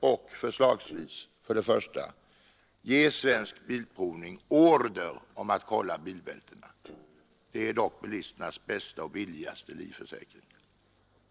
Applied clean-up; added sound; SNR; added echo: neural separator model SepFormer DNS4.